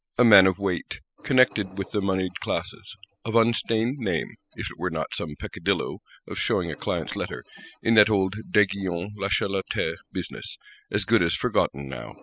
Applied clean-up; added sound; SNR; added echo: classical method spectral subtraction.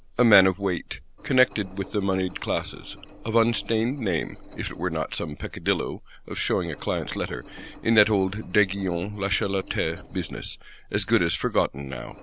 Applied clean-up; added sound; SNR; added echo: none; Engine; 19 dB; none.